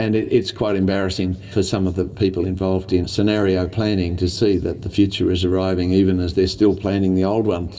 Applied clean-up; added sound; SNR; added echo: none; none; none; reverberation time 2.5 s.